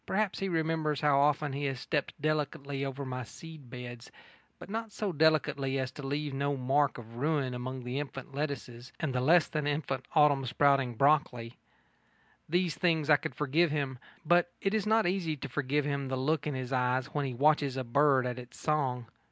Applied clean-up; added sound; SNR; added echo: none; none; none; none.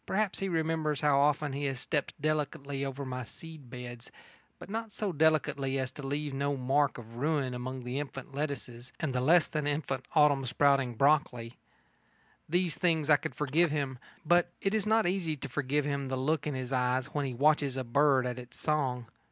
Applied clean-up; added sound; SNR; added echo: none; Telephone; 20 dB; none.